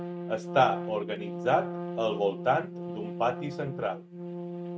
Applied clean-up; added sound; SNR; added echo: neural mask model RNNoise.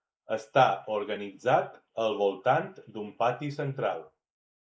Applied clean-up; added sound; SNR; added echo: neural mask model Resemble Enhance denoiser.